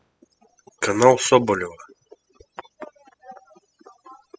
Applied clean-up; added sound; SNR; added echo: classical method spectral subtraction.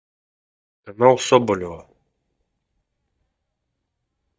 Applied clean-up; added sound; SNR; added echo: neural mask model DeepFilterNet 3.